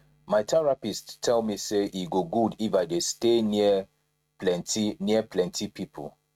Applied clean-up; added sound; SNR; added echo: neural mask model RNNoise.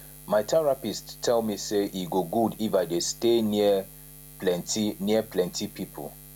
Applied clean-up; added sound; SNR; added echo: none; Buzz; 20 dB; none.